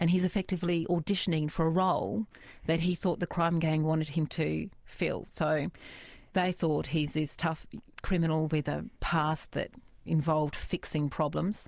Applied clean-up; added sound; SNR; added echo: none; none; none; none.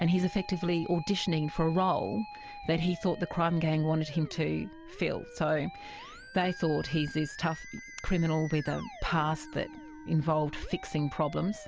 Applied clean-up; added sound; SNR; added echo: none; Musical instrument; 16 dB; none.